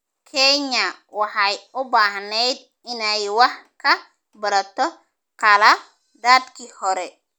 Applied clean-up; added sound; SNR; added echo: none; none; none; none.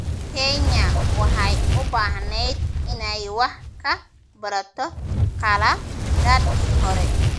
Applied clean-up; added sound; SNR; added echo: none; Fire; -4 dB; none.